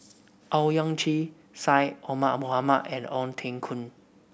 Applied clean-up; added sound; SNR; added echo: none; none; none; none.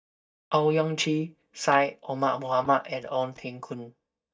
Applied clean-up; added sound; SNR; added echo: neural mask model DeepFilterNet 3.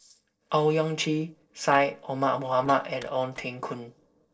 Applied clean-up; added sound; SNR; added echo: neural separator model SepFormer DNS4.